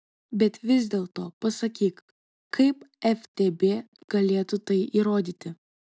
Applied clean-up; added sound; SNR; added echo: none; none; none; none.